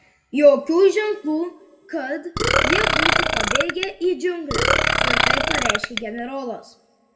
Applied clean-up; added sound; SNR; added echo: none; Burping, eructation; -3 dB; reverberation time 1.0 s.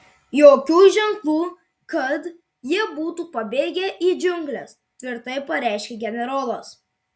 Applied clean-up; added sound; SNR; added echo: none; none; none; none.